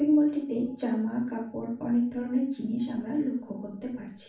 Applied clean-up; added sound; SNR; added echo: none; none; none; reverberation time 0.3 s.